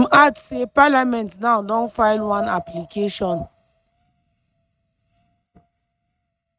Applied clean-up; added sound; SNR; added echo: neural mask model RNNoise.